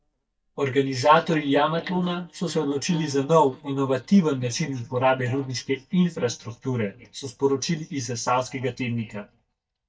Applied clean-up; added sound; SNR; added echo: neural mask model DeepFilterNet 3.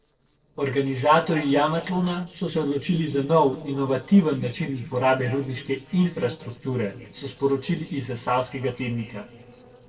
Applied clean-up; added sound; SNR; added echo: neural separator model SepFormer DNS4.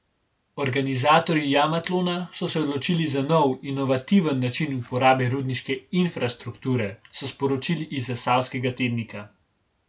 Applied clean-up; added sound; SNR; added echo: none; none; none; none.